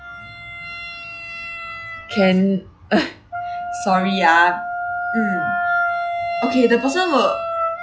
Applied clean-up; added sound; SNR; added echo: classical method log-MMSE.